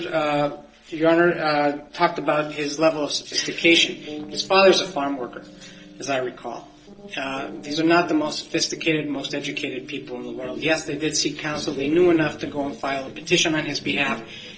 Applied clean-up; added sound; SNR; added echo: neural separator model SepFormer DNS4.